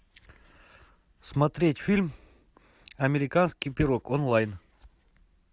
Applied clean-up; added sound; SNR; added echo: none; none; none; none.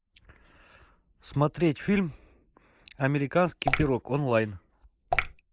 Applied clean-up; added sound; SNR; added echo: neural mask model Resemble Enhance denoiser.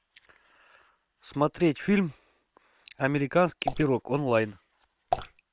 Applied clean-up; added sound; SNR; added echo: neural separator model SepFormer WHAM!.